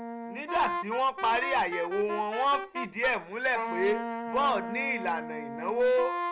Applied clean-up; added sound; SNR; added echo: none; Wind instrument, woodwind instrument; 6 dB; none.